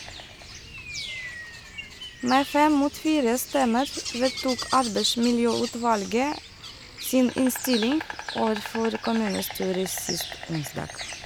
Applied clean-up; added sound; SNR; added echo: none; Insect; 10 dB; none.